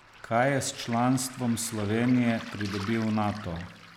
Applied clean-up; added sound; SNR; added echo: none; Waves, surf; 16 dB; none.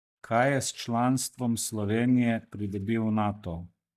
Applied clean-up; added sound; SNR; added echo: neural mask model DeepFilterNet 3.